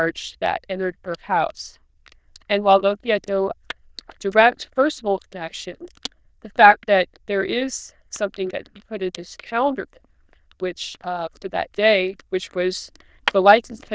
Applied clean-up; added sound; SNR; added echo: neural diffusion model UNIVERSE++.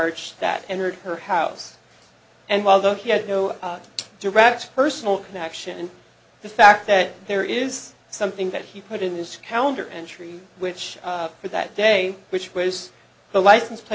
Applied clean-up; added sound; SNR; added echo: none; none; none; none.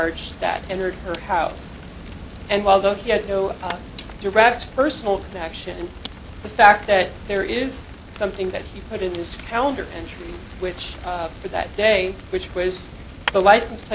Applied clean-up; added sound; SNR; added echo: none; Fire; 14 dB; none.